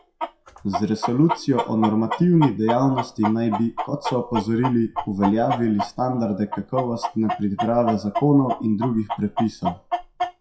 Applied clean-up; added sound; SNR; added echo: classical method WPE with log-MMSE.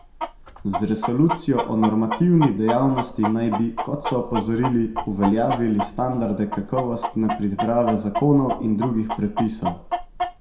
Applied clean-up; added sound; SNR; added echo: none; Chicken, rooster; 7 dB; reverberation time 0.5 s.